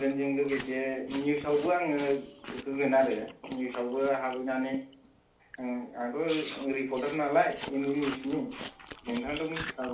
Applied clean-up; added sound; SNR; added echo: none; Chewing, mastication; 13 dB; reverberation time 0.4 s.